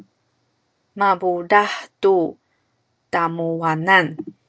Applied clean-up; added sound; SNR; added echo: none; none; none; none.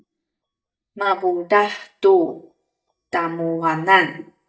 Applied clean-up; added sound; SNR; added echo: neural mask model DeepFilterNet 3.